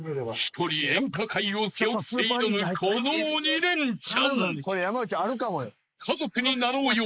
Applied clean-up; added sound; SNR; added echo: neural mask model Resemble Enhance denoiser.